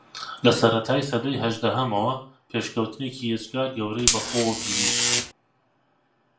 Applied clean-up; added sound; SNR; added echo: none; Buzz; -2 dB; reverberation time 0.4 s.